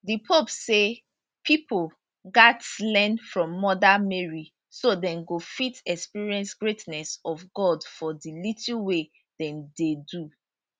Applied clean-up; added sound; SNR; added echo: none; none; none; none.